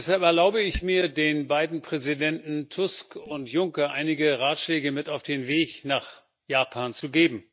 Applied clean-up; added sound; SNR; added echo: neural mask model DeepFilterNet 3.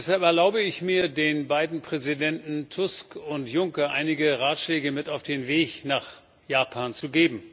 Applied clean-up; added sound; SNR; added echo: none; none; none; none.